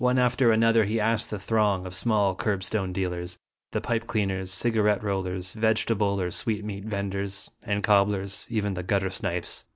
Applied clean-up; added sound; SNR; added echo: none; none; none; none.